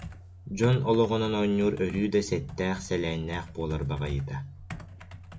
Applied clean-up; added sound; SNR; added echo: none; Computer keyboard; 15 dB; none.